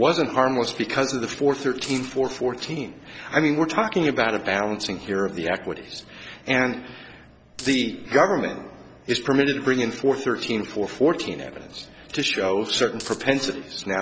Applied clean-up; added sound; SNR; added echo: none; Coin (dropping); 14 dB; none.